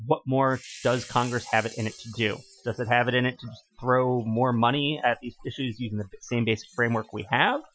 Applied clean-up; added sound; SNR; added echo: classical method Wiener filter.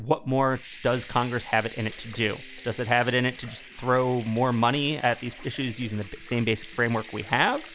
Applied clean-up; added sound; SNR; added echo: none; Sink (filling or washing) / Water tap, faucet / Liquid; 17 dB; none.